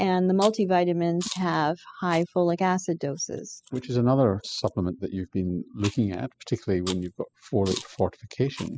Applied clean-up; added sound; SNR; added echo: classical method spectral subtraction.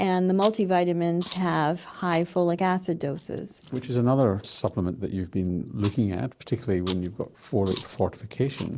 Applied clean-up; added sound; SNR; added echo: neural mask model Resemble Enhance denoiser.